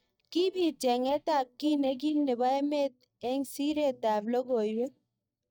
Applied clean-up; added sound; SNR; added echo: neural mask model DeepFilterNet 3.